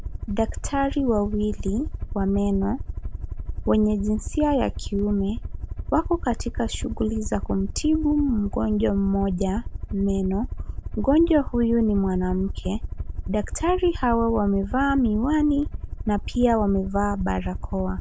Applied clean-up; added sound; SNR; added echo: none; Aircraft; 6 dB; none.